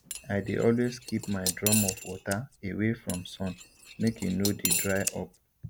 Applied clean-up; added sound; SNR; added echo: none; Scissors + Cutlery, silverware / Dishes, pots, and pans; 5 dB; none.